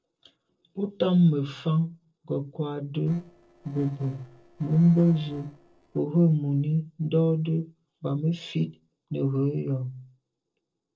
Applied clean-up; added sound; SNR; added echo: neural separator model SepFormer DNS4.